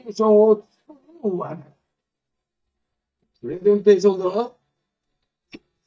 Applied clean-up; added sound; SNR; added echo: neural mask model DeepFilterNet 3.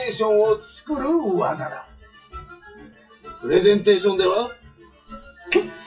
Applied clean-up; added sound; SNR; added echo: classical method WPE with log-MMSE.